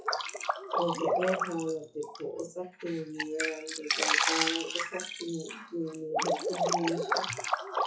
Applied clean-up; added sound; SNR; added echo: classical method WPE with log-MMSE.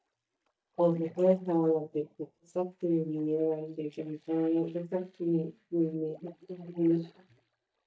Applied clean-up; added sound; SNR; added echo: neural mask model DeepFilterNet 3.